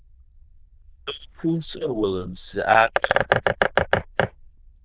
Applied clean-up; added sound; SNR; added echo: neural diffusion model UNIVERSE++.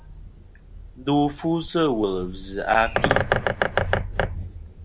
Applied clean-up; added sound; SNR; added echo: none; Bird; 1 dB; none.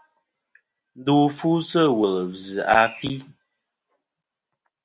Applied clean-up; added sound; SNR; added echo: none; none; none; none.